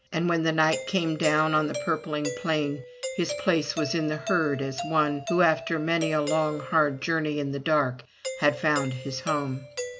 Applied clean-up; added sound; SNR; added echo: none; Doorbell; 11 dB; none.